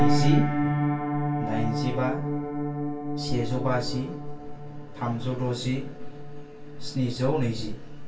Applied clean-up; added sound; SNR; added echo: none; Piano; 1 dB; reverberation time 0.2 s.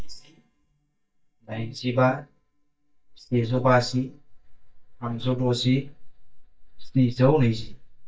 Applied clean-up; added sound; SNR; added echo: neural mask model DeepFilterNet 3.